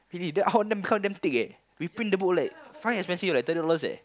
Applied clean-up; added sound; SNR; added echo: none; none; none; none.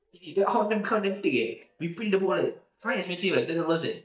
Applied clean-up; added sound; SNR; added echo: neural mask model DeepFilterNet 3.